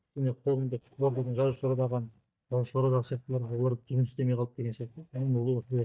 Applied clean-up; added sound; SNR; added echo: neural mask model DeepFilterNet 3.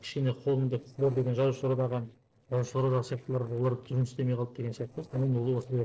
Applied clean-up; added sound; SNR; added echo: neural separator model SepFormer DNS4.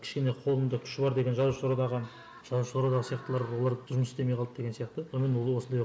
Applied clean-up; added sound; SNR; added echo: none; none; none; none.